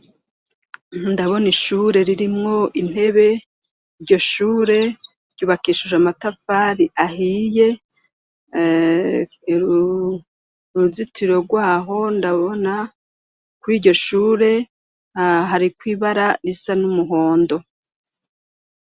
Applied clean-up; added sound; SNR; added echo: none; none; none; none.